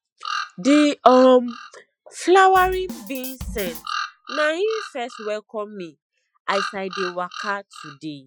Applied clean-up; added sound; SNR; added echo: classical method Wiener filter.